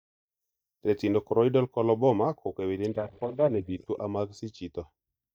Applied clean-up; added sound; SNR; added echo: neural mask model DeepFilterNet 3.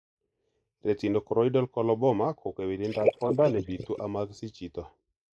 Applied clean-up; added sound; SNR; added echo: neural mask model Resemble Enhance denoiser.